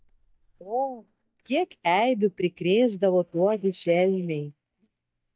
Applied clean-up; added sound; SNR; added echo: neural mask model DeepFilterNet 3.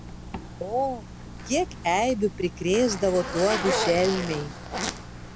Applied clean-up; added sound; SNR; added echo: none; Zipper (clothing); 7 dB; none.